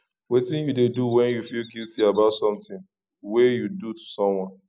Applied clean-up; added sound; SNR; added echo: none; Chirp, tweet; 19 dB; none.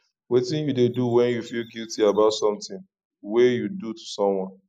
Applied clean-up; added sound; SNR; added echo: neural mask model Resemble Enhance denoiser.